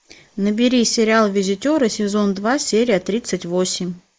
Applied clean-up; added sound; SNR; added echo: neural mask model Resemble Enhance denoiser.